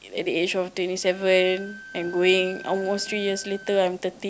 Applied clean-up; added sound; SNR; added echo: none; Wind instrument, woodwind instrument; 19 dB; none.